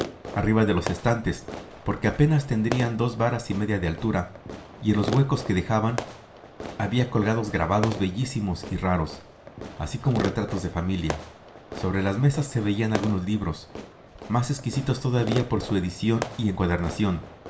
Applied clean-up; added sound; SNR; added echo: none; Fireworks; 12 dB; reverberation time 0.4 s.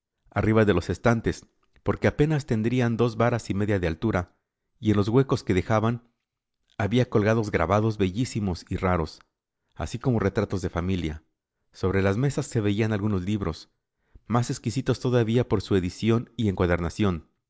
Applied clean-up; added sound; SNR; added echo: none; none; none; none.